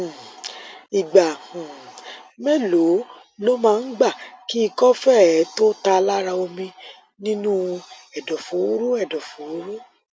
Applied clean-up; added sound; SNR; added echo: none; none; none; none.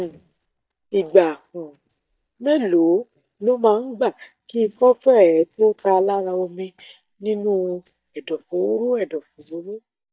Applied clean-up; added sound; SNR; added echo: neural mask model DeepFilterNet 3.